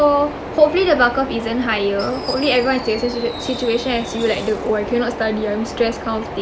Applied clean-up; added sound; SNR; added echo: none; Fireworks; 17 dB; none.